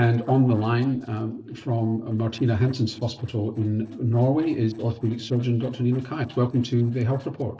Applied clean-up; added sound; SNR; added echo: neural separator model SepFormer DNS4.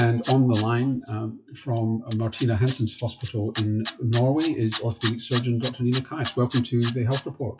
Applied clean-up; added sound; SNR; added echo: classical method WPE with log-MMSE.